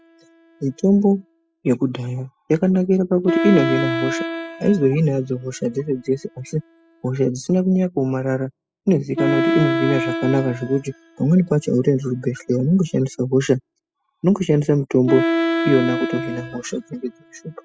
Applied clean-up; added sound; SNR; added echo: classical method spectral subtraction.